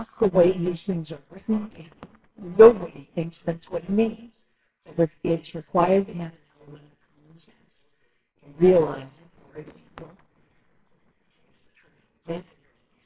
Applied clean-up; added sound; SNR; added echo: neural separator model SepFormer WHAMR!.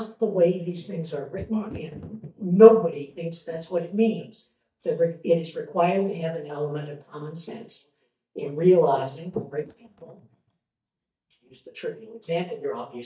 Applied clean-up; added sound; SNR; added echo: neural mask model DeepFilterNet 3.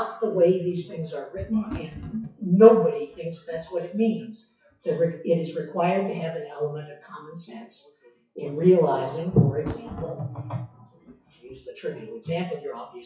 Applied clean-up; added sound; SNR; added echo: classical method WPE with log-MMSE.